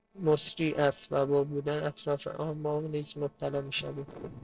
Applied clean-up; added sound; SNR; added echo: neural separator model SepFormer DNS4.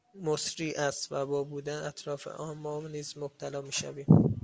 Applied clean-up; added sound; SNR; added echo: none; none; none; none.